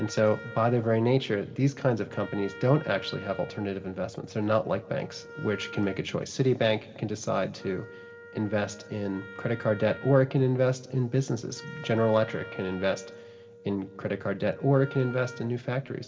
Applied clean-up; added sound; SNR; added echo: none; Wind instrument, woodwind instrument; 18 dB; reverberation time 1.5 s.